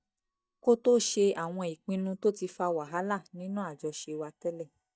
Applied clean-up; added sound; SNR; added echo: neural mask model DeepFilterNet 3.